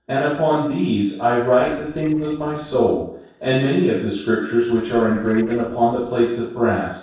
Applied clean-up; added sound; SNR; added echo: neural separator model SepFormer DNS4.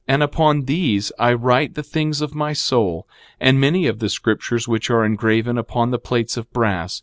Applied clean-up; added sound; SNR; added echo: none; none; none; none.